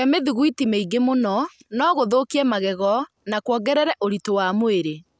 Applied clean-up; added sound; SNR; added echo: none; none; none; none.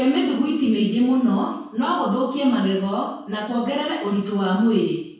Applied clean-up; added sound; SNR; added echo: none; none; none; reverberation time 0.6 s.